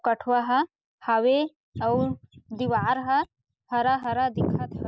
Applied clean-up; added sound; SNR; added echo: none; none; none; none.